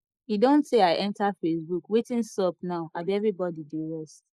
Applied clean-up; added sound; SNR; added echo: neural mask model Resemble Enhance denoiser.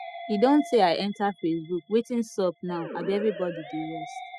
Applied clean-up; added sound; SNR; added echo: classical method spectral subtraction.